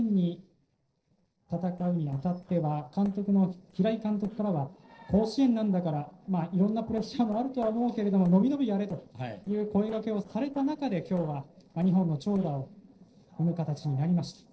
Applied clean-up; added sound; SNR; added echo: neural separator model SepFormer DNS4.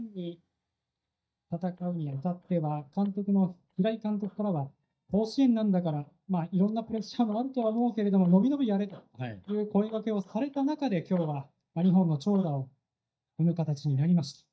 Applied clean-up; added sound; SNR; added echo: neural mask model DeepFilterNet 3.